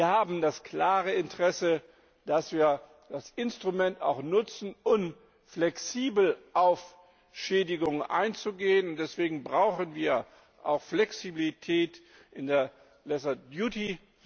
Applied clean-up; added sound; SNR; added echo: none; none; none; none.